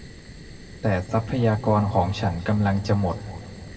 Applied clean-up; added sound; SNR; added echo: none; Fire; 17 dB; reverberation time 1.8 s.